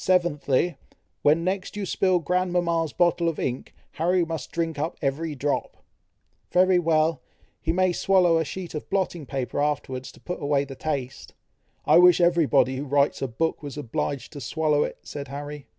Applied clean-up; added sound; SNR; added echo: none; none; none; none.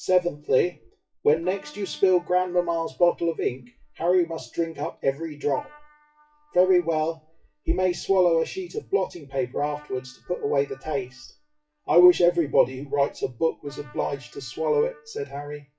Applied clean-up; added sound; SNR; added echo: classical method WPE with log-MMSE.